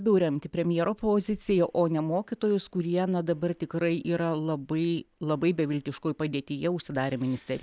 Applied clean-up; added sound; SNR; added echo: none; none; none; none.